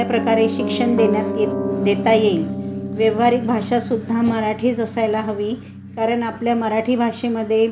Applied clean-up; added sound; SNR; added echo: none; Piano; 7 dB; none.